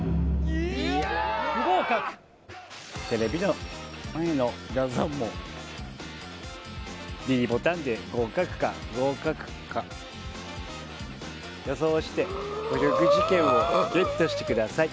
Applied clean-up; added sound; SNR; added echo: none; Breathing; -1 dB; none.